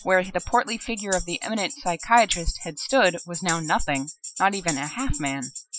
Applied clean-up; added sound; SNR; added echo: classical method Wiener filter.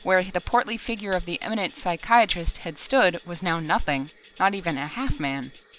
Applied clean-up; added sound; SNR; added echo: none; Tambourine; 9 dB; none.